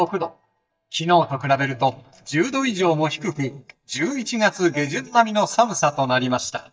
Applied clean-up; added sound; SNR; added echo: neural mask model DeepFilterNet 3.